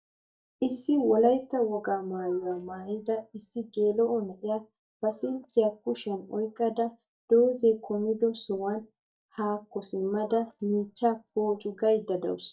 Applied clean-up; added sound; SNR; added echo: neural mask model DeepFilterNet 3.